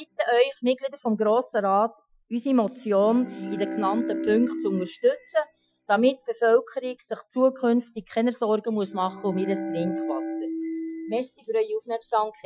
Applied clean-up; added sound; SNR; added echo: classical method Wiener filter.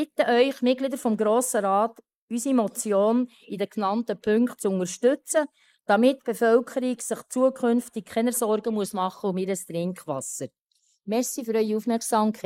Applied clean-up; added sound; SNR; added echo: neural mask model Resemble Enhance denoiser.